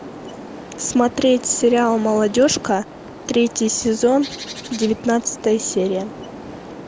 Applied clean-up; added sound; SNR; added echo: none; Bird; 15 dB; none.